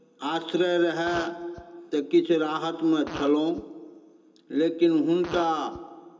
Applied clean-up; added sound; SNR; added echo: none; Fart; 18 dB; reverberation time 0.2 s.